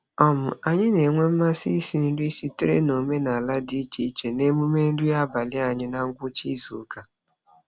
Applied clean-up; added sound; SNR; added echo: none; none; none; none.